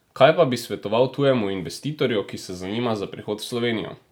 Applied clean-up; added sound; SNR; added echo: none; none; none; none.